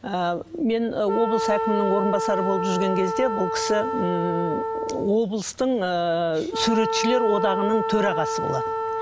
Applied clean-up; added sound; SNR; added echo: none; Wind instrument, woodwind instrument; 3 dB; none.